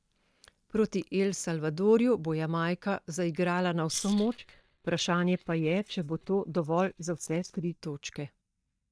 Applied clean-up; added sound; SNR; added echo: neural mask model DeepFilterNet 3.